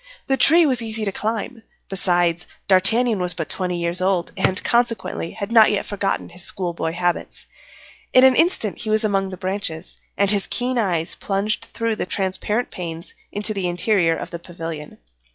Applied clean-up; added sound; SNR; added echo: classical method log-MMSE.